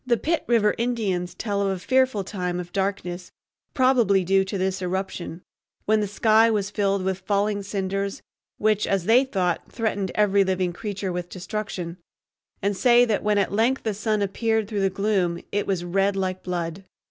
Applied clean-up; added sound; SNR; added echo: none; none; none; none.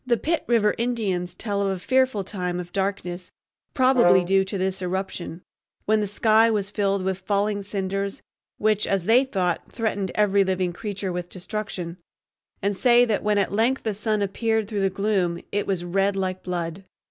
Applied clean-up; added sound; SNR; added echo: none; Brass instrument; 4 dB; none.